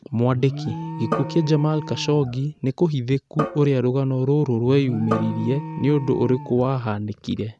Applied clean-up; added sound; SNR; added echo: none; Drum + Alarm; 10 dB; none.